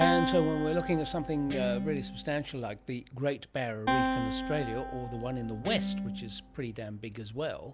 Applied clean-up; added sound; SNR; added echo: none; Guitar + Acoustic guitar; 2 dB; none.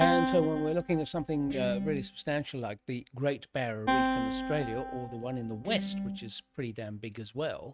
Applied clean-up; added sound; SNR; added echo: neural mask model RNNoise.